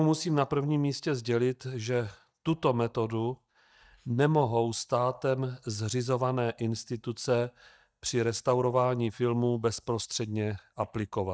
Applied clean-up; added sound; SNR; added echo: neural mask model DeepFilterNet 3.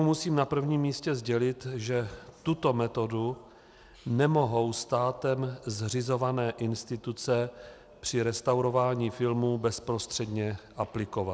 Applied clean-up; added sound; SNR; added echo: none; none; none; none.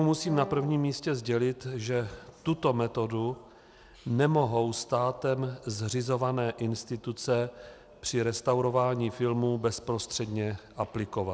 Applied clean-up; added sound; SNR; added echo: none; Wind instrument, woodwind instrument; 11 dB; none.